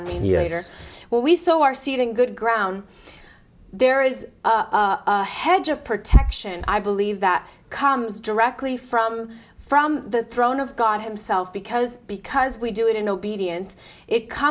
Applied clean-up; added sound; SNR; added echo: none; none; none; none.